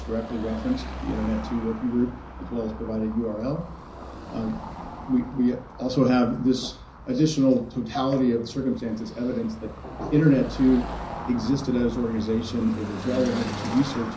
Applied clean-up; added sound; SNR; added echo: none; Car passing by / Traffic noise, roadway noise; 11 dB; reverberation time 0.5 s.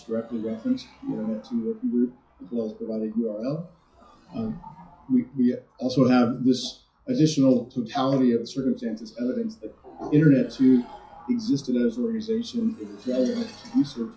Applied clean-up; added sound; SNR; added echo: classical method WPE with log-MMSE.